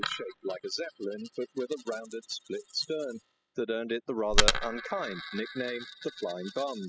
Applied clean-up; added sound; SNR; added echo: classical method spectral subtraction.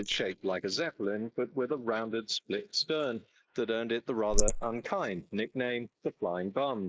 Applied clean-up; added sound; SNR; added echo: neural mask model Resemble Enhance denoiser.